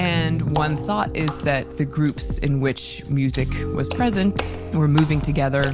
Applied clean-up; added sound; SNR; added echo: none; Water / Splash, splatter; 14 dB; none.